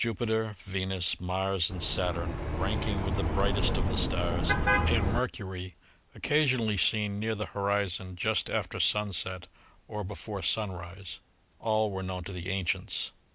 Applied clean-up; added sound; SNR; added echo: none; Car passing by; -4 dB; none.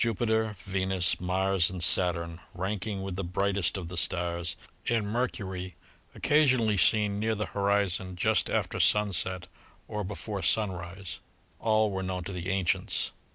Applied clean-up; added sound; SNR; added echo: none; none; none; none.